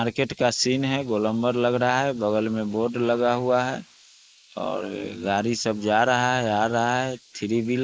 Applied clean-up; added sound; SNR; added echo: neural mask model Resemble Enhance denoiser.